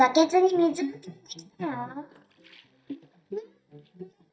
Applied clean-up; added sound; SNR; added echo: neural mask model DeepFilterNet 3.